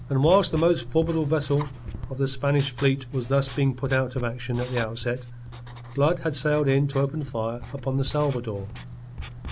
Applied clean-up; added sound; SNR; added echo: none; Writing; 12 dB; none.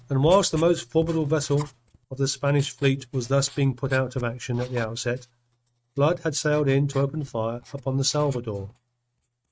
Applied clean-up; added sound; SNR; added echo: neural mask model RNNoise.